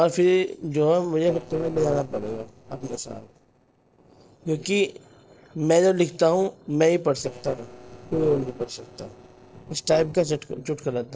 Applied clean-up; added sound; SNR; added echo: neural separator model SepFormer DNS4.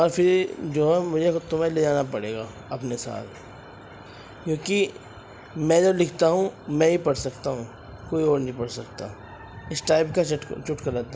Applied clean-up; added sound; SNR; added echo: none; none; none; none.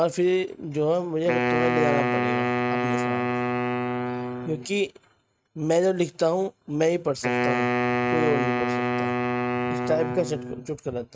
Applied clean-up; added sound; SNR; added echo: neural mask model RNNoise.